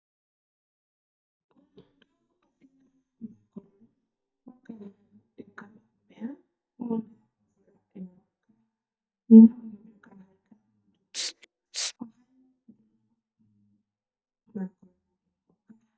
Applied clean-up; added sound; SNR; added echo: neural mask model DeepFilterNet 3.